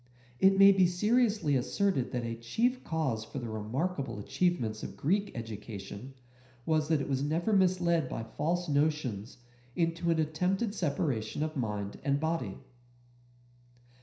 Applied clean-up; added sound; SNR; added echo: none; none; none; reverberation time 0.5 s.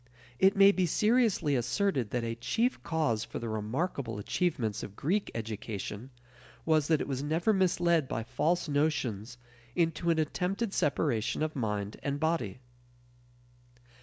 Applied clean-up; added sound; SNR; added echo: none; none; none; none.